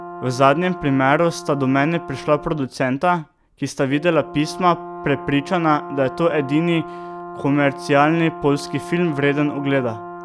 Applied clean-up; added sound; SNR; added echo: none; Brass instrument; 14 dB; none.